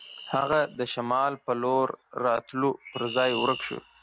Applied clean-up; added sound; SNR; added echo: none; Chirp, tweet; 14 dB; none.